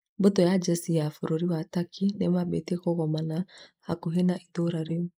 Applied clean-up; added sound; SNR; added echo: neural mask model Resemble Enhance denoiser.